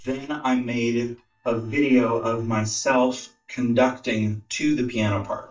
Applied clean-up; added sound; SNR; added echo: neural mask model DeepFilterNet 3.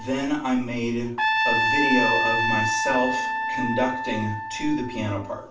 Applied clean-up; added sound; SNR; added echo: none; Trumpet; -1 dB; reverberation time 0.4 s.